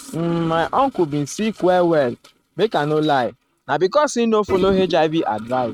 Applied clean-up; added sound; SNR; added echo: neural mask model RNNoise.